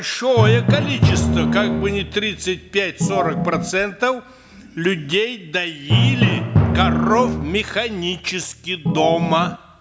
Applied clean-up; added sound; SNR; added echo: none; Drum + Organ; -1 dB; none.